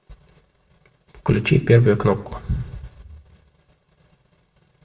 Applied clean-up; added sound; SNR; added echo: none; none; none; reverberation time 0.6 s.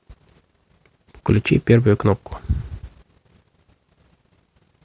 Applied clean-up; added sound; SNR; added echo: none; none; none; none.